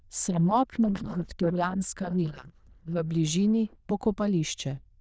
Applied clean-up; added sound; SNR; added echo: neural diffusion model UNIVERSE++.